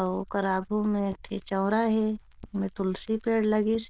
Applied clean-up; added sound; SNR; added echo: neural diffusion model UNIVERSE++.